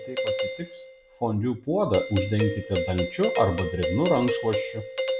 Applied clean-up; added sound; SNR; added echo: none; Doorbell; 3 dB; none.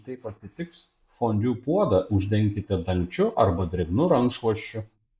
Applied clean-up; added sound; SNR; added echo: neural mask model Resemble Enhance denoiser.